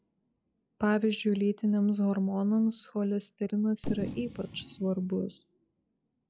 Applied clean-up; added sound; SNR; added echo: classical method log-MMSE.